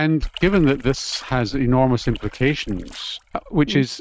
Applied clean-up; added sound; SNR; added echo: neural mask model RNNoise.